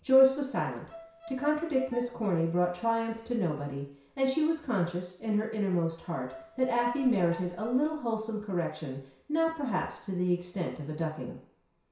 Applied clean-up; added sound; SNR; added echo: none; Bowed string instrument; 17 dB; reverberation time 0.6 s.